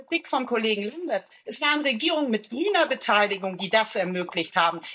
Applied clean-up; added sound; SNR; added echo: neural mask model DeepFilterNet 3.